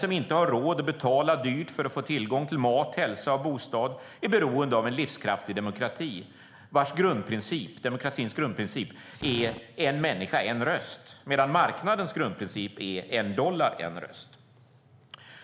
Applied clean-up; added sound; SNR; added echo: none; Drill; 12 dB; none.